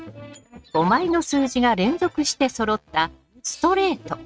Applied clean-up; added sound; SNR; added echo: neural mask model RNNoise.